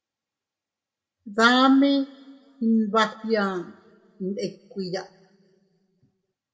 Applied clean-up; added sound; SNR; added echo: none; none; none; reverberation time 0.7 s.